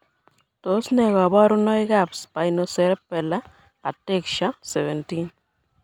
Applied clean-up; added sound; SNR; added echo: none; none; none; none.